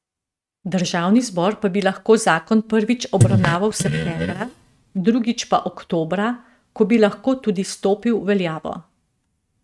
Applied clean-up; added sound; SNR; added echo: neural mask model RNNoise.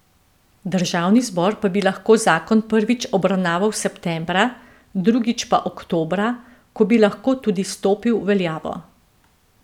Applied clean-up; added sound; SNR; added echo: none; none; none; none.